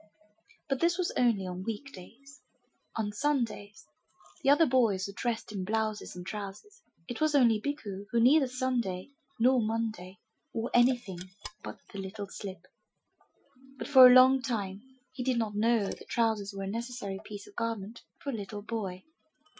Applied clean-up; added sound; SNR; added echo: classical method Wiener filter.